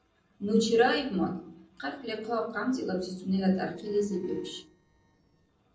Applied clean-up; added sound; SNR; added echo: neural separator model SepFormer DNS4.